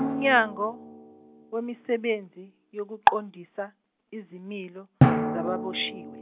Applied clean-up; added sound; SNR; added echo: none; Drum; 1 dB; none.